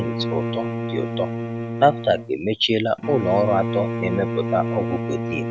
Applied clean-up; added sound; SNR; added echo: none; Bowed string instrument; 3 dB; none.